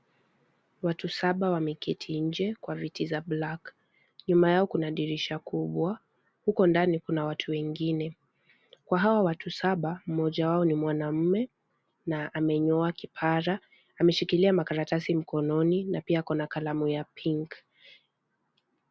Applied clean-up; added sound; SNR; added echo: none; none; none; none.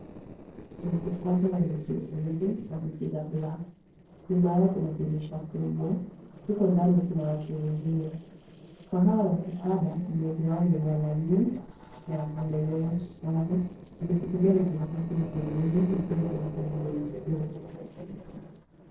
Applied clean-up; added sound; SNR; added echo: neural separator model SepFormer DNS4.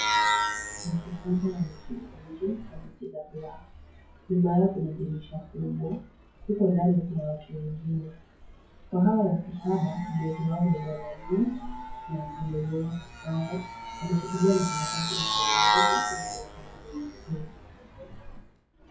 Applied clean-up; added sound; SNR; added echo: classical method WPE with log-MMSE.